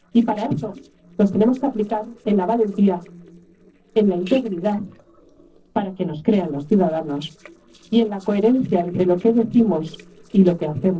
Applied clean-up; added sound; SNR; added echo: neural separator model SepFormer DNS4.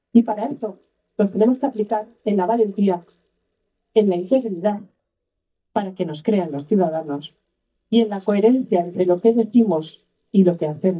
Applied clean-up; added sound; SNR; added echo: neural mask model DeepFilterNet 3.